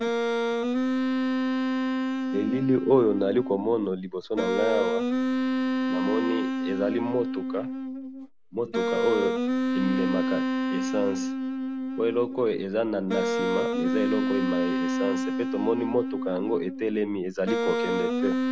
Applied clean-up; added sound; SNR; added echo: none; Wind instrument, woodwind instrument; -1 dB; none.